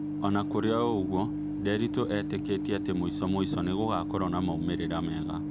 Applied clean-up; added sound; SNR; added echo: none; Microwave oven; 3 dB; none.